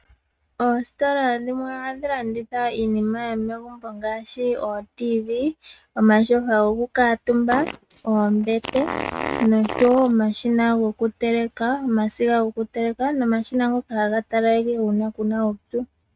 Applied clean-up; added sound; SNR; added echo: neural mask model RNNoise.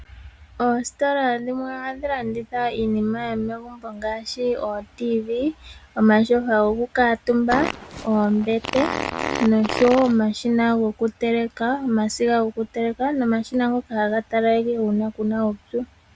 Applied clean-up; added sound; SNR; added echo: none; Fart; 6 dB; none.